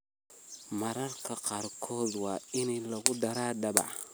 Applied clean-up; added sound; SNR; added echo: none; none; none; none.